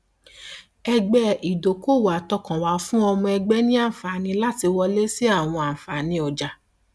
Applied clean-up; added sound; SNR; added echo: none; none; none; none.